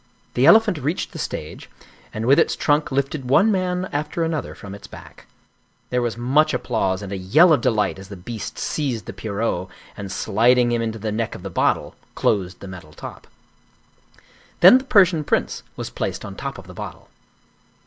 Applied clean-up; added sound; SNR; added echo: none; none; none; none.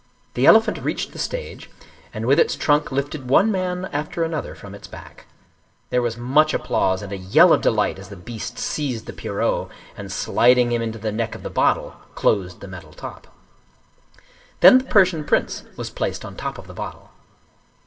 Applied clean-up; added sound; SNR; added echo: none; none; none; reverberation time 1.8 s.